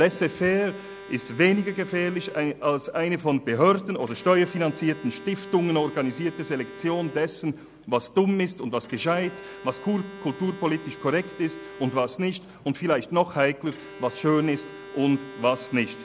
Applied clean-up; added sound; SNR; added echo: none; Bowed string instrument; 17 dB; none.